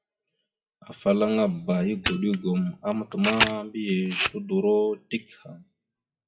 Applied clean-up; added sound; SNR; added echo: classical method WPE with log-MMSE.